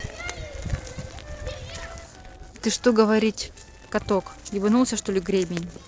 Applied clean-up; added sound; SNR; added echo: neural separator model SepFormer DNS4.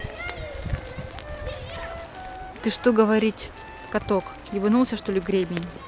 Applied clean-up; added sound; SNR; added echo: none; Wind instrument, woodwind instrument; 18 dB; none.